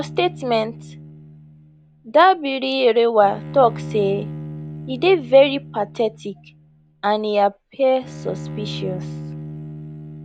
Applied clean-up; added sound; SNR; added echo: none; Bowed string instrument; 13 dB; none.